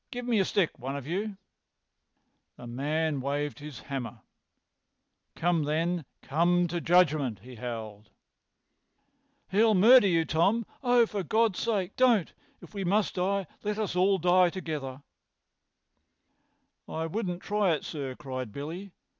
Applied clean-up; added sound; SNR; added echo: none; none; none; none.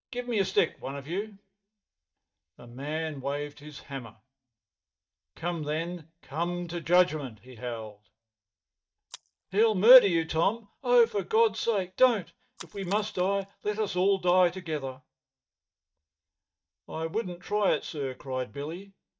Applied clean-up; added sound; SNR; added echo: neural mask model DeepFilterNet 3.